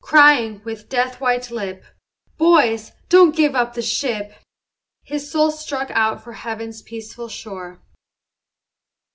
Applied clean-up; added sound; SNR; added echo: none; none; none; none.